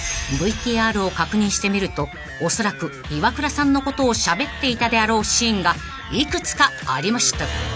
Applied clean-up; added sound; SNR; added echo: none; none; none; none.